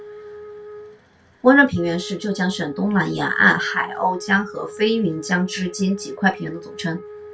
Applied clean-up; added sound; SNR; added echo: none; Wind instrument, woodwind instrument; 16 dB; reverberation time 0.2 s.